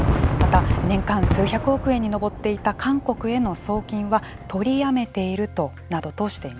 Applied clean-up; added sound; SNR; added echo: none; Fireworks; 2 dB; none.